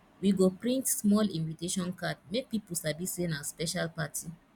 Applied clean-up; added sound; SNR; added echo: none; none; none; none.